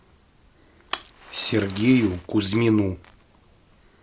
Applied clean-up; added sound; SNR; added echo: none; Fire; 18 dB; none.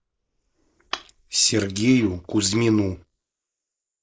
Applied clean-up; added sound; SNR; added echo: neural mask model Resemble Enhance denoiser.